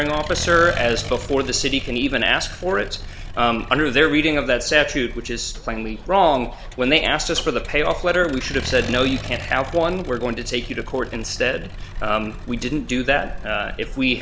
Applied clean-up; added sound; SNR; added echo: none; Accelerating, revving, vroom; 15 dB; none.